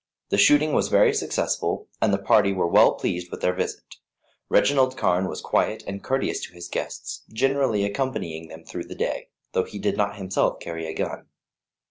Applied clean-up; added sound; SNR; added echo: none; none; none; none.